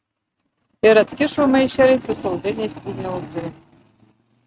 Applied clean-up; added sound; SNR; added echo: neural mask model RNNoise.